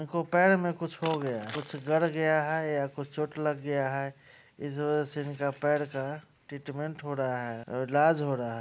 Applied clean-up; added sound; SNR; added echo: none; Crushing; 15 dB; none.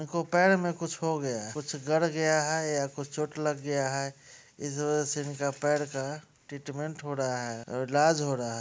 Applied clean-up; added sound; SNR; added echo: none; none; none; none.